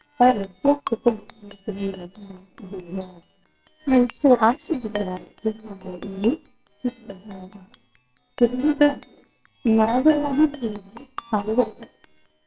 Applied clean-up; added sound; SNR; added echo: neural separator model SepFormer WHAMR!.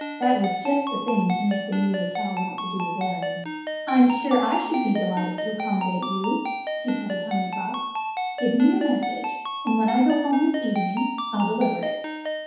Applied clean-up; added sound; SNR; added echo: none; Ringtone; 5 dB; reverberation time 2.2 s.